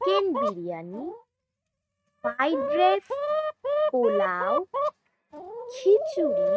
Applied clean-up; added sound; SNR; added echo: neural mask model RNNoise.